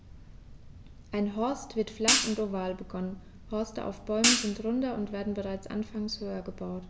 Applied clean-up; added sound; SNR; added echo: none; Hi-hat; -4 dB; none.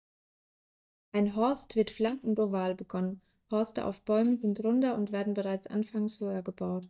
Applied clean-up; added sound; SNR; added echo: neural mask model DeepFilterNet 3.